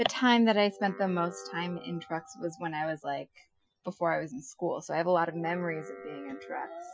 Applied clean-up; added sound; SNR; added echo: classical method Wiener filter.